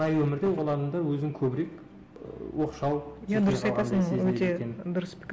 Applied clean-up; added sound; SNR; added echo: none; none; none; none.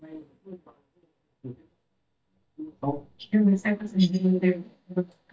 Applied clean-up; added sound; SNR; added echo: neural mask model DeepFilterNet 3.